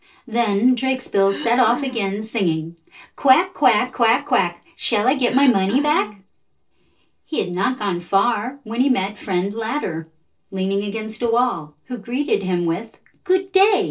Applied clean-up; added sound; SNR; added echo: neural separator model SepFormer DNS4.